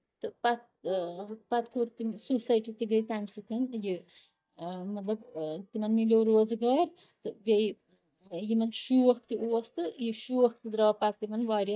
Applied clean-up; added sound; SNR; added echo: neural mask model DeepFilterNet 3.